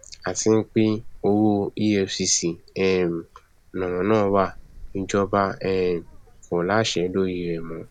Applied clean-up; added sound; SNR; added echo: none; Wind; 20 dB; none.